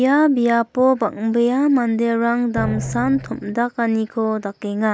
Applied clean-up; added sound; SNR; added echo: none; Drum; 9 dB; none.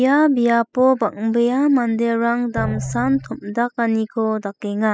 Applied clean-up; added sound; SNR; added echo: classical method spectral subtraction.